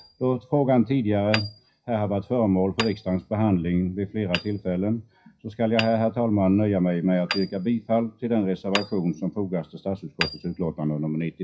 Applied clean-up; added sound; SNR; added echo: classical method WPE with log-MMSE.